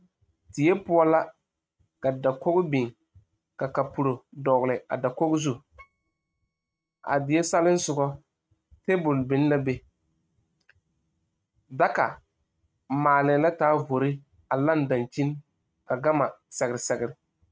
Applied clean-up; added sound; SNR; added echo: neural mask model RNNoise.